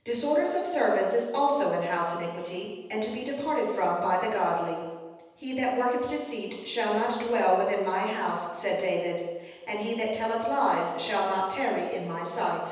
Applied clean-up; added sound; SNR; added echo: none; none; none; reverberation time 1.1 s.